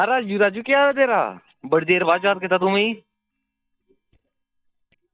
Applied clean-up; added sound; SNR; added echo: neural mask model DeepFilterNet 3.